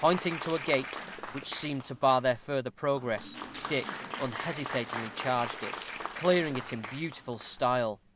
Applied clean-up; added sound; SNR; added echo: none; Applause; 10 dB; none.